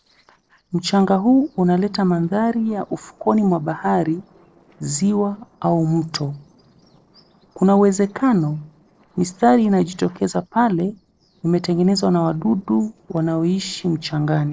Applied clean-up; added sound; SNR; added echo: neural separator model SepFormer DNS4.